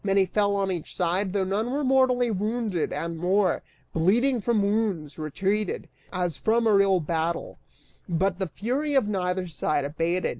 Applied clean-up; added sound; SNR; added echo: none; none; none; none.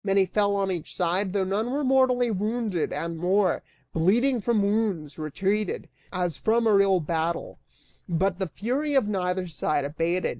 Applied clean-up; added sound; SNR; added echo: neural mask model DeepFilterNet 3.